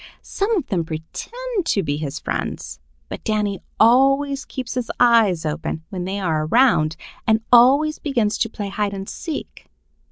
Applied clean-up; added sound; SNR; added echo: none; none; none; none.